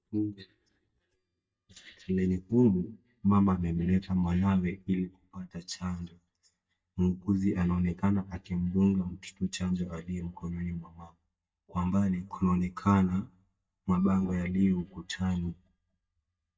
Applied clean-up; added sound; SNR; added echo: neural mask model DeepFilterNet 3.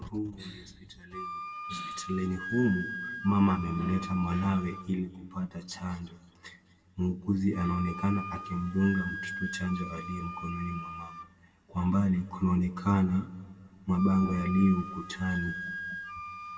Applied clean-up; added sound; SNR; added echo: none; Wind instrument, woodwind instrument; 11 dB; reverberation time 1.3 s.